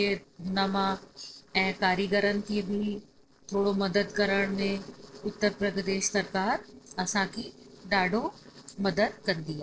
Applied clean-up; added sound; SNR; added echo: neural separator model SepFormer DNS4.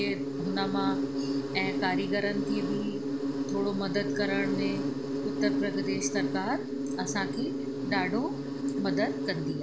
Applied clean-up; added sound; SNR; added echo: none; Insect; -2 dB; none.